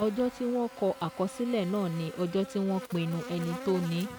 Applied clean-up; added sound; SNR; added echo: none; Buzz; 13 dB; none.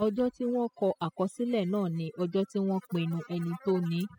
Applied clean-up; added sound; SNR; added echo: classical method spectral subtraction.